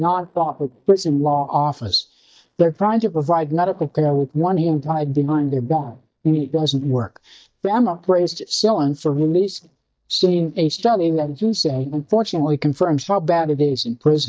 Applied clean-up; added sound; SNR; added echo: neural mask model DeepFilterNet 3.